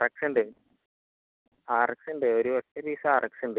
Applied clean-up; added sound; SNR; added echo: none; none; none; none.